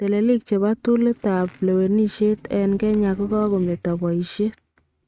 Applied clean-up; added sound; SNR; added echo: neural mask model RNNoise.